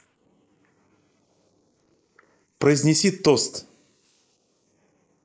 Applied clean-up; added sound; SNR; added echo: neural mask model Resemble Enhance denoiser.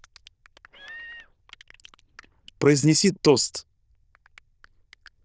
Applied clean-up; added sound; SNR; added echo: neural diffusion model UNIVERSE++.